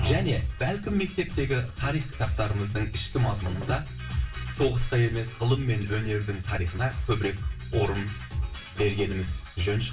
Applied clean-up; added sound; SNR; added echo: none; Knock; 18 dB; reverberation time 0.3 s.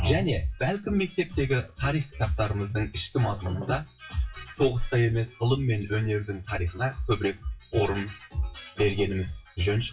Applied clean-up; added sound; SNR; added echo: classical method WPE with log-MMSE.